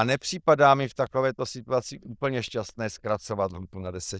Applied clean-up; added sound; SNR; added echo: neural diffusion model UNIVERSE++.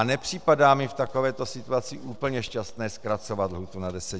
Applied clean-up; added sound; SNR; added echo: none; Zipper (clothing); 15 dB; none.